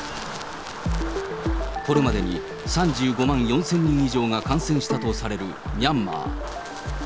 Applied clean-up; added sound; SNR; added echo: none; Bowed string instrument + Wind; 10 dB; none.